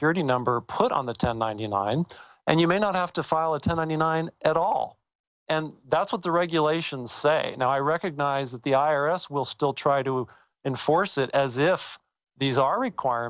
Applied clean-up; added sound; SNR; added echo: none; none; none; none.